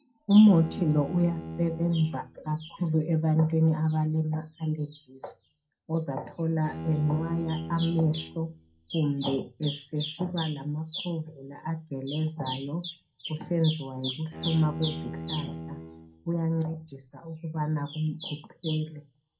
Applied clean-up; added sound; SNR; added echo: none; Bowed string instrument; 12 dB; reverberation time 0.2 s.